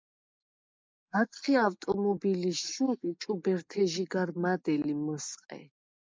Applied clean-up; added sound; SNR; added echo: neural mask model Resemble Enhance denoiser.